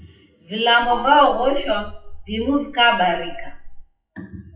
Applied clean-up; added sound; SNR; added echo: classical method WPE with log-MMSE.